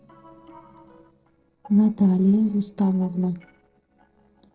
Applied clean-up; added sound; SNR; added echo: neural separator model SepFormer DNS4.